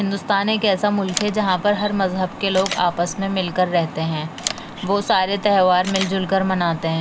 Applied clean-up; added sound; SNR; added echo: none; Camera; 13 dB; none.